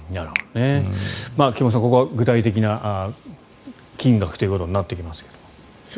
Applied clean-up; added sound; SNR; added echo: none; Finger snapping; 15 dB; none.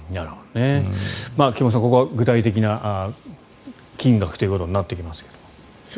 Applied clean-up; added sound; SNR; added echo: none; none; none; none.